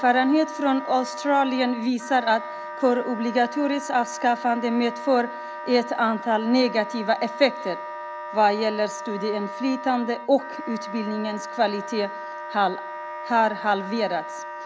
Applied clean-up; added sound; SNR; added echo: none; Wind instrument, woodwind instrument; 10 dB; none.